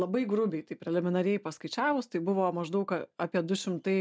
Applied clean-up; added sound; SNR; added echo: none; none; none; none.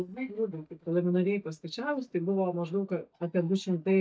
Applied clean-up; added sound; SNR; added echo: neural mask model DeepFilterNet 3.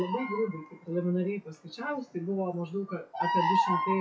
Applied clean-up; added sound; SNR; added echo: classical method WPE with log-MMSE.